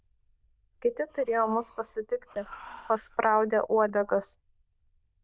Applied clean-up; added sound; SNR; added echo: neural diffusion model UNIVERSE++.